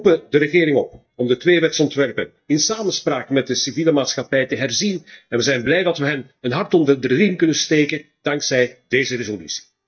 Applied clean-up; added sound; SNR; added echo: neural mask model DeepFilterNet 3.